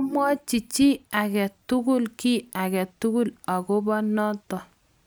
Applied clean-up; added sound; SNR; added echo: none; none; none; none.